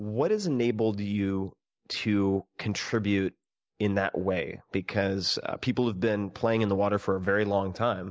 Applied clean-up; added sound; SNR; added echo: none; none; none; none.